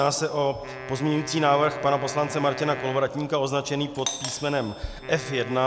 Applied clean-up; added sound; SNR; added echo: none; Doorbell + Wind instrument, woodwind instrument; 12 dB; none.